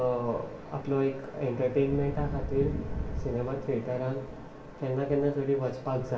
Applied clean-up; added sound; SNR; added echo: none; none; none; reverberation time 0.7 s.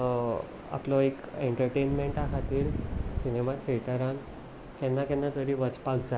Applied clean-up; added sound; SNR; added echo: none; none; none; none.